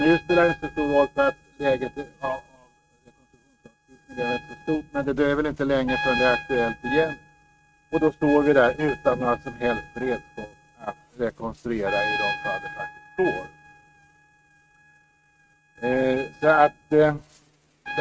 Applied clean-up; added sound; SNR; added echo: neural mask model RNNoise.